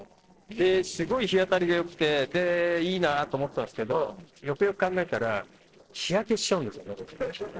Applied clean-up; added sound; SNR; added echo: neural separator model SepFormer DNS4.